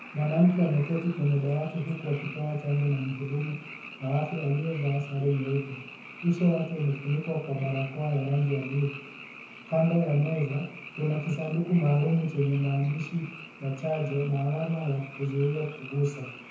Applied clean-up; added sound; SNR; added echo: none; Frog; 16 dB; reverberation time 0.7 s.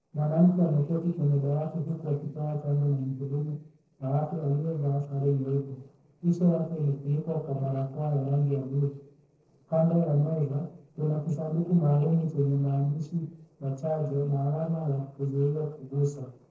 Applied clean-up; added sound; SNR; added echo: neural separator model SepFormer DNS4.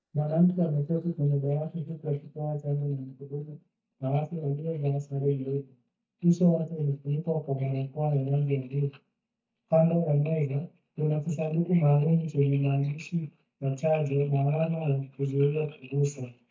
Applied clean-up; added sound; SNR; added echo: neural mask model DeepFilterNet 3.